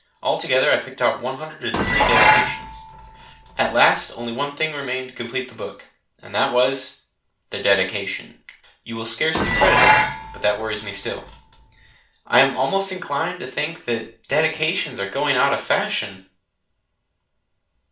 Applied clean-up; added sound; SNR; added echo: none; Dishes, pots, and pans; -3 dB; reverberation time 0.3 s.